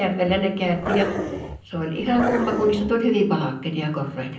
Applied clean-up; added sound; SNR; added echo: none; Growling; 6 dB; reverberation time 0.6 s.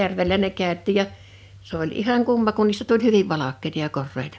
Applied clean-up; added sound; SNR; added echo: none; none; none; none.